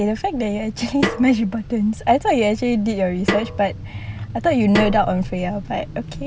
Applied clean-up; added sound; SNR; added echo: none; Snare drum; 9 dB; none.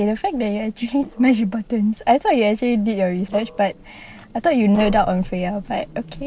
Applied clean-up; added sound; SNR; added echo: neural separator model SepFormer DNS4.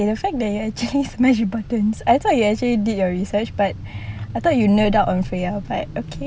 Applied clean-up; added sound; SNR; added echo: none; none; none; none.